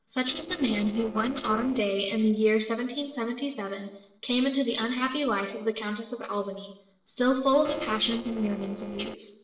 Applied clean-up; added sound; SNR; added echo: neural separator model SepFormer DNS4.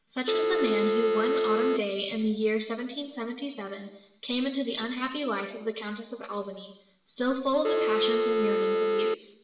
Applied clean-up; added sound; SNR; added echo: none; Telephone; -4 dB; reverberation time 0.8 s.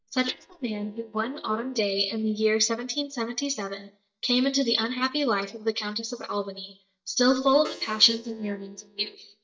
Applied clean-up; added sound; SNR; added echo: neural mask model DeepFilterNet 3.